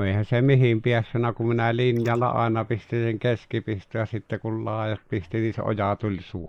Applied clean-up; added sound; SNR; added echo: neural mask model Resemble Enhance denoiser.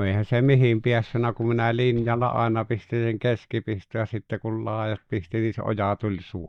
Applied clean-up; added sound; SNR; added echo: neural mask model DeepFilterNet 3.